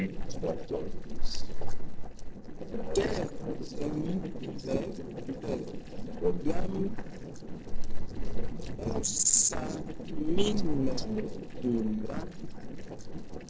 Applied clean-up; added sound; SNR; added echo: neural separator model SepFormer DNS4.